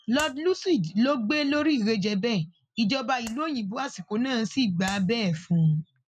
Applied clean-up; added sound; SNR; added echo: neural mask model RNNoise.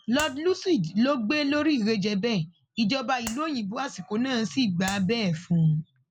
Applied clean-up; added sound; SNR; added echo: none; Clapping; 14 dB; none.